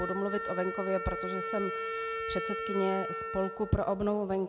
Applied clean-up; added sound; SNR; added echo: none; Wind instrument, woodwind instrument; 4 dB; none.